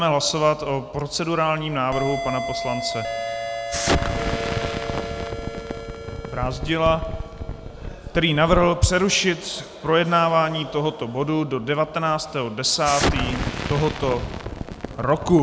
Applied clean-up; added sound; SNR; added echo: none; Explosion; 8 dB; none.